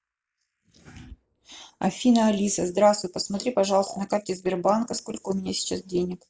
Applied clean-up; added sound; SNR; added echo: neural mask model Resemble Enhance denoiser.